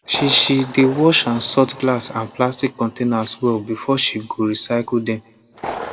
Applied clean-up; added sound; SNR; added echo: none; Thunder; 15 dB; reverberation time 0.9 s.